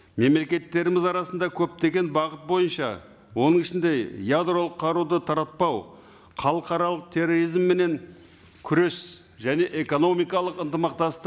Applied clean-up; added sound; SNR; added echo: none; none; none; none.